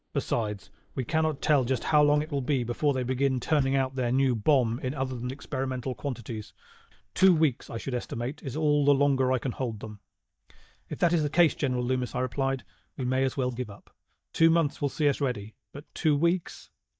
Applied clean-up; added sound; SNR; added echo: neural mask model DeepFilterNet 3.